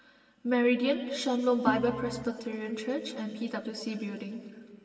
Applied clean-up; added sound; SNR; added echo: none; Organ; 5 dB; reverberation time 2.3 s.